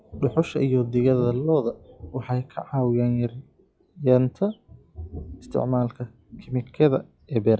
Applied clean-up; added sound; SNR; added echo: classical method log-MMSE.